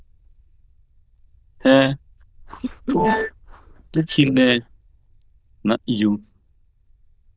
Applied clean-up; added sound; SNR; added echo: neural diffusion model UNIVERSE++.